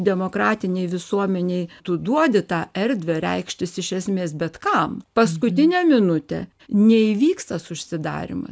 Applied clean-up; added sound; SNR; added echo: none; none; none; none.